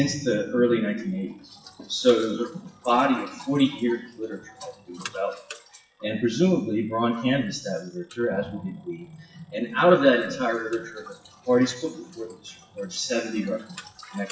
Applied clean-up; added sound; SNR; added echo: classical method WPE with log-MMSE.